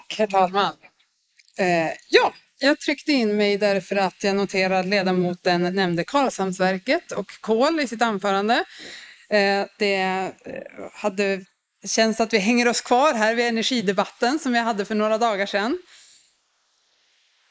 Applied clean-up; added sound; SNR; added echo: neural mask model Resemble Enhance denoiser.